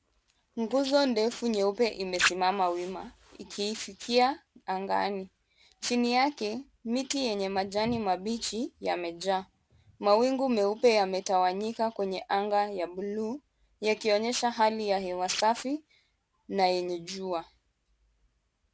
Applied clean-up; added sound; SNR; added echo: none; none; none; none.